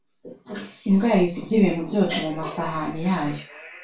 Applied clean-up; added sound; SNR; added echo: none; none; none; reverberation time 0.2 s.